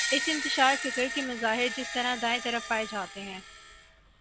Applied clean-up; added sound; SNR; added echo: none; Screech; 5 dB; none.